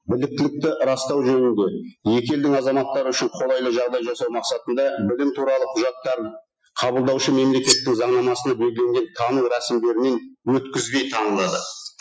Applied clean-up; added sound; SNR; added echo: classical method Wiener filter.